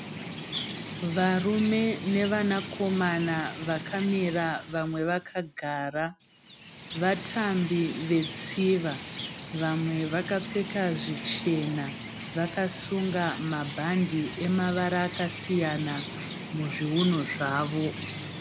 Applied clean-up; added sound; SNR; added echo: none; Chirp, tweet; 9 dB; none.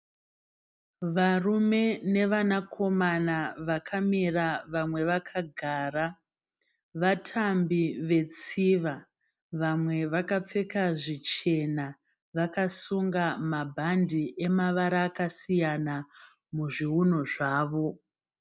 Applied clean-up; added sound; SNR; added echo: none; none; none; none.